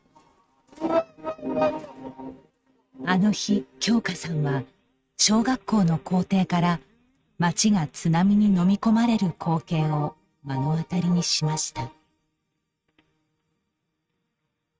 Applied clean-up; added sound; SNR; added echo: neural mask model RNNoise.